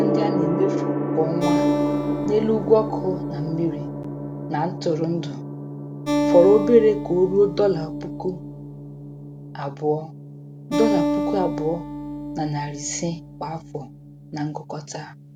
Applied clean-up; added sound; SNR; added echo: none; Acoustic guitar + Gong; 2 dB; none.